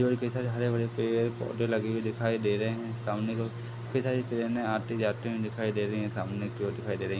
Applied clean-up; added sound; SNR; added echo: none; none; none; none.